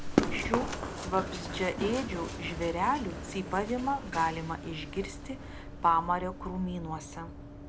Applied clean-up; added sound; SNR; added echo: none; Run; 4 dB; none.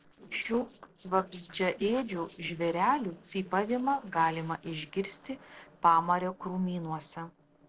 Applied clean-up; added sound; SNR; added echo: neural separator model SepFormer DNS4.